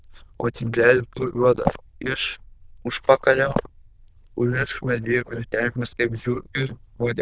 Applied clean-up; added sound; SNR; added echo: neural diffusion model UNIVERSE++.